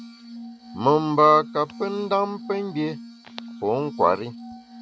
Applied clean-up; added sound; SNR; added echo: none; Glass; 16 dB; none.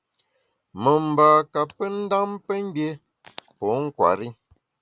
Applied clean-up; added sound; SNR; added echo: none; none; none; none.